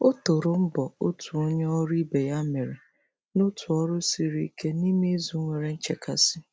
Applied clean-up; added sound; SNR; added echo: none; none; none; none.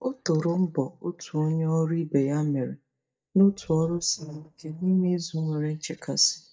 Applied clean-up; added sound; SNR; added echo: neural mask model DeepFilterNet 3.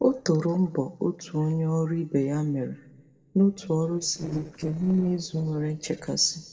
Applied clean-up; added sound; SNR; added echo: neural separator model SepFormer DNS4.